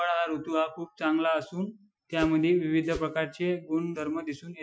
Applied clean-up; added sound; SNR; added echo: classical method Wiener filter.